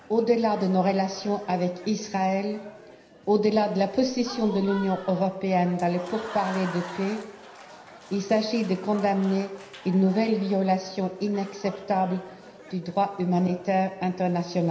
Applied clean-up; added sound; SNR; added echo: none; Applause / Crowd; 18 dB; reverberation time 0.9 s.